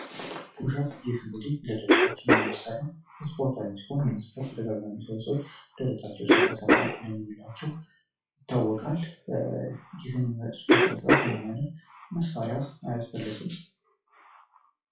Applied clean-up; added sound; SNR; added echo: classical method WPE with log-MMSE.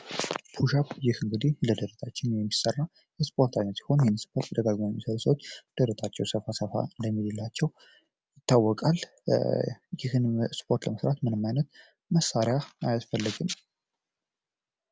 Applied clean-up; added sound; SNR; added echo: none; none; none; none.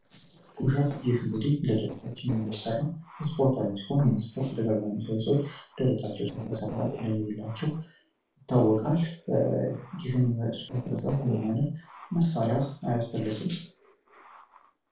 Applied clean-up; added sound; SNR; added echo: neural separator model SepFormer DNS4.